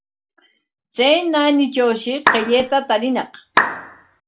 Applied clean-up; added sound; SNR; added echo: none; Clapping; 1 dB; reverberation time 0.2 s.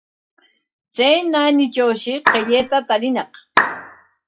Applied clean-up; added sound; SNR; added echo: classical method WPE with log-MMSE.